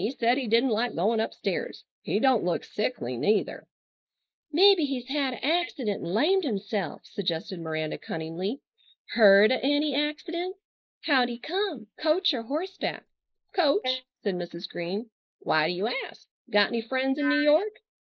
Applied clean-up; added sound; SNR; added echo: neural mask model Resemble Enhance denoiser.